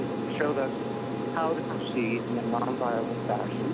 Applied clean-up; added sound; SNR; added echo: none; Aircraft; 0 dB; none.